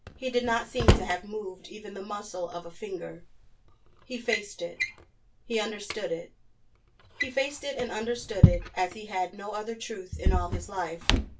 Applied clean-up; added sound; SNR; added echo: none; Drawer open or close; -3 dB; reverberation time 0.2 s.